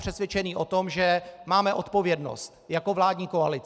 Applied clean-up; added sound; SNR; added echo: none; none; none; none.